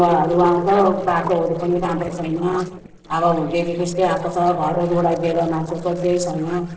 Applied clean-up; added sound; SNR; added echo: neural separator model SepFormer DNS4.